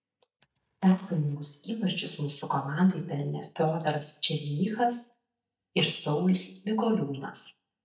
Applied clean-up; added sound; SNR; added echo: neural mask model DeepFilterNet 3.